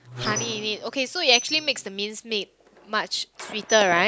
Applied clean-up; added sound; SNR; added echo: none; Squeak; 12 dB; none.